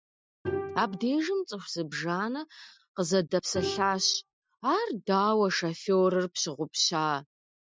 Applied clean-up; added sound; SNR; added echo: classical method Wiener filter.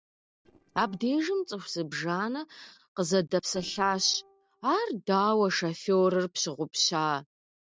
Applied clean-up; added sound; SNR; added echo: neural separator model SepFormer DNS4.